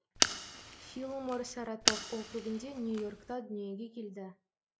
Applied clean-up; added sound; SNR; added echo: none; Fire; -4 dB; none.